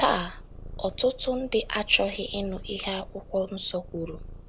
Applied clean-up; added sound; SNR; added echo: none; Purr; 13 dB; none.